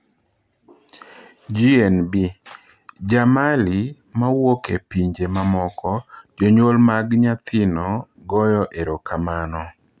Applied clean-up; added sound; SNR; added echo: none; none; none; none.